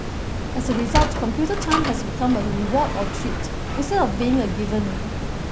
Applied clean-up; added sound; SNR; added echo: none; Water + Sliding door; 1 dB; none.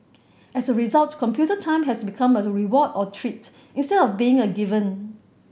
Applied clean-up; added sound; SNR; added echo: none; none; none; none.